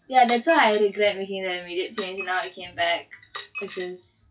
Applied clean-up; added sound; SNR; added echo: classical method WPE with log-MMSE.